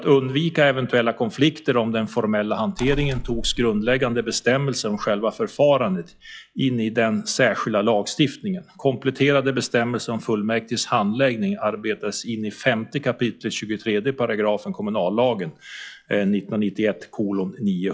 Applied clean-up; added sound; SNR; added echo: classical method log-MMSE.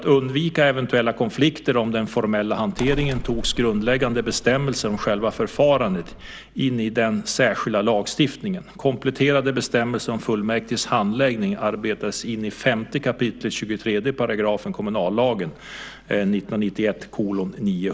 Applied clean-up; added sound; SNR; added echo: none; Bird; 11 dB; none.